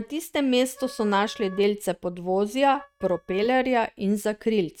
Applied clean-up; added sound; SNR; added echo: neural mask model RNNoise.